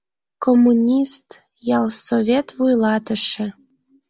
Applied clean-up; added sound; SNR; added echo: none; none; none; none.